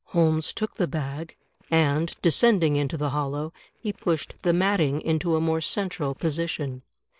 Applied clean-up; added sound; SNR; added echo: neural separator model SepFormer DNS4.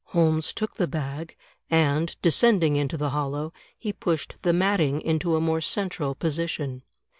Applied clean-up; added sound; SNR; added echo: none; none; none; none.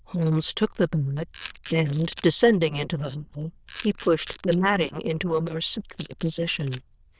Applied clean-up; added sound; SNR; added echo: neural diffusion model UNIVERSE++.